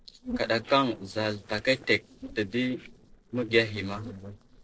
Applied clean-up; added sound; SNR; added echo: neural separator model SepFormer DNS4.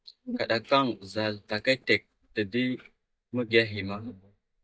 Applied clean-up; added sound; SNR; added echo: neural mask model DeepFilterNet 3.